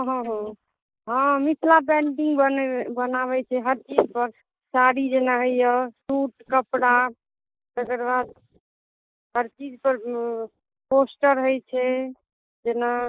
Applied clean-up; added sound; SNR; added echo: neural mask model Resemble Enhance denoiser.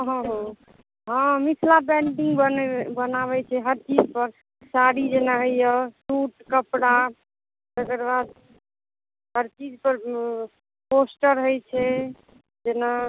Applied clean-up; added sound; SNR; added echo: none; none; none; none.